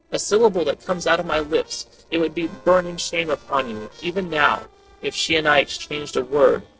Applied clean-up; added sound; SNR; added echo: neural separator model SepFormer DNS4.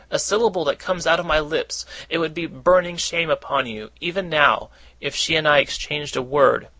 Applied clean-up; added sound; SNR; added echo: none; none; none; none.